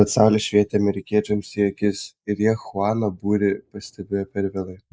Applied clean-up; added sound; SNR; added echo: neural mask model Resemble Enhance denoiser.